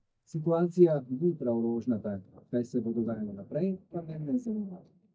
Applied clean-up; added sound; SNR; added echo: neural mask model DeepFilterNet 3.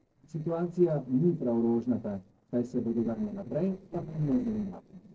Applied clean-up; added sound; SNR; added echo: neural separator model SepFormer DNS4.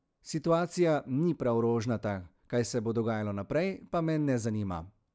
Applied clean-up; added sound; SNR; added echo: none; none; none; none.